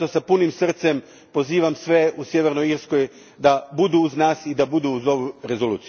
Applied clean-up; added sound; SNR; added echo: none; none; none; none.